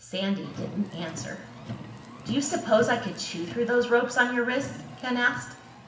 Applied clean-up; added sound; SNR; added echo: none; Car; 14 dB; reverberation time 0.7 s.